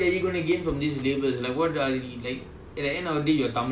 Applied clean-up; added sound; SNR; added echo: none; none; none; none.